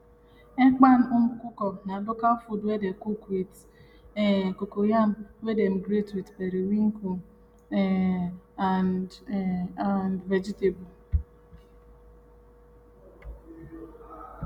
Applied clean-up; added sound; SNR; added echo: none; none; none; none.